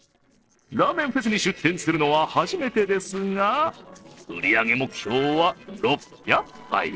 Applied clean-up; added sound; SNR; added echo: neural separator model SepFormer DNS4.